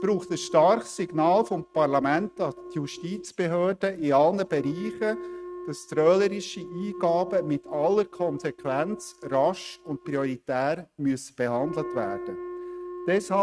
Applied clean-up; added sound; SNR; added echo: neural mask model RNNoise.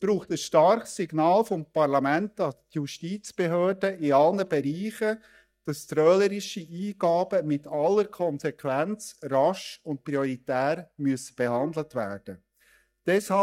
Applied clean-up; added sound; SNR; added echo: neural mask model DeepFilterNet 3.